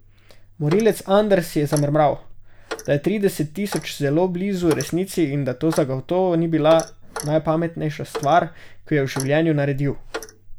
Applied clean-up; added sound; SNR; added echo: none; Clock; 17 dB; none.